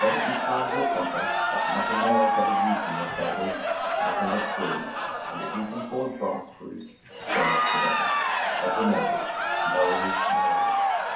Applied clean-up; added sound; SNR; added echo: none; Crowd; -5 dB; reverberation time 0.6 s.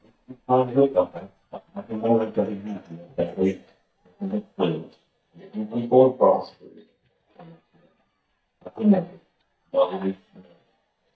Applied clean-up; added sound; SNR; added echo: neural mask model DeepFilterNet 3.